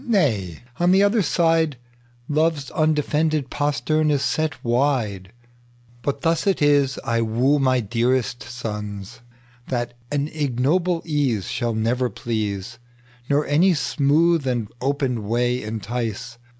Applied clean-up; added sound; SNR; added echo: none; none; none; none.